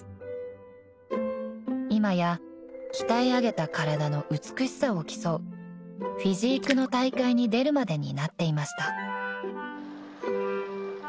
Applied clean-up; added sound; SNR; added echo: none; Splash, splatter; 14 dB; none.